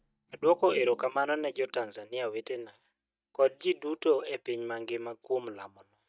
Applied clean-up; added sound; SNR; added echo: neural mask model DeepFilterNet 3.